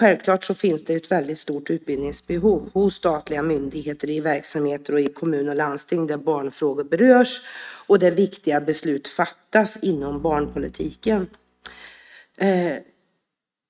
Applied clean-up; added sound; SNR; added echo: neural mask model RNNoise.